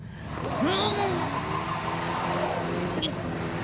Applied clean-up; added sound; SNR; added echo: none; none; none; none.